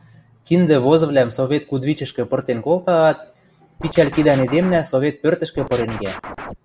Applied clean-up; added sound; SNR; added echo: none; Scratching (performance technique); 13 dB; none.